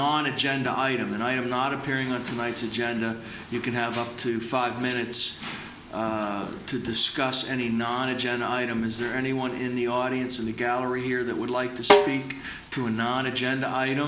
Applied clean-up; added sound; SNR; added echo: none; Snare drum; -3 dB; none.